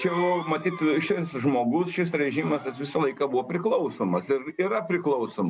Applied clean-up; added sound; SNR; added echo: none; Cough; 19 dB; none.